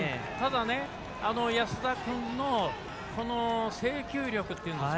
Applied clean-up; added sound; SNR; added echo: none; none; none; none.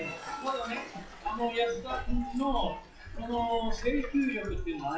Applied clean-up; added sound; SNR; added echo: classical method WPE with log-MMSE.